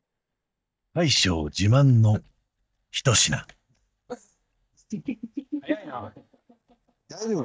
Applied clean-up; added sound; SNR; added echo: neural mask model DeepFilterNet 3.